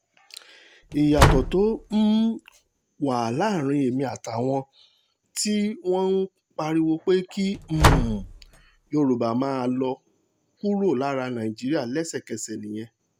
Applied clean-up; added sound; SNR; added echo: none; Slam; -1 dB; none.